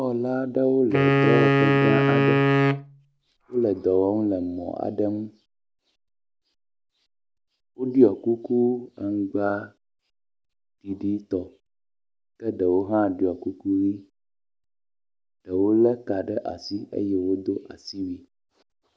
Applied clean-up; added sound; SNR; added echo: none; Wind instrument, woodwind instrument; -5 dB; none.